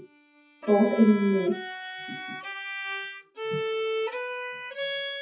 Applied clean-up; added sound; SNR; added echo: classical method WPE with log-MMSE.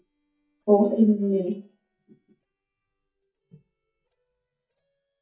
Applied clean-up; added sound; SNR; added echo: neural mask model DeepFilterNet 3.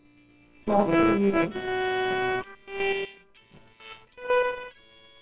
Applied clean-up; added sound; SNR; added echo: neural separator model SepFormer WHAMR!.